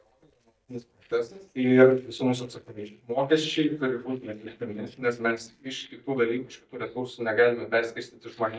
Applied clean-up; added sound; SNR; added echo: neural mask model DeepFilterNet 3.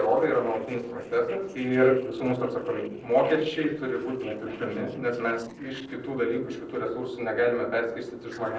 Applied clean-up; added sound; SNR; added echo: neural separator model SepFormer DNS4.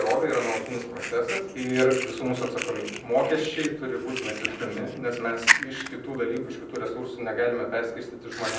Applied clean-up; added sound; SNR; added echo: none; Fire; 5 dB; reverberation time 0.6 s.